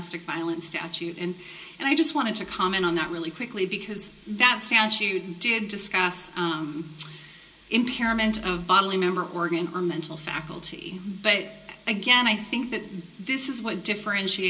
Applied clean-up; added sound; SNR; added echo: none; none; none; reverberation time 0.2 s.